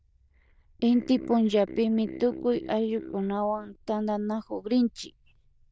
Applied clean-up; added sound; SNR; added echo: neural diffusion model UNIVERSE++.